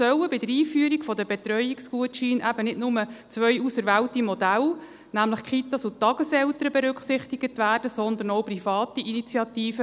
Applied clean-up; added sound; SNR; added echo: none; none; none; none.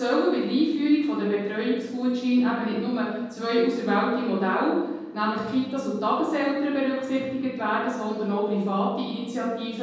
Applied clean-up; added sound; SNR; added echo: none; none; none; reverberation time 1.3 s.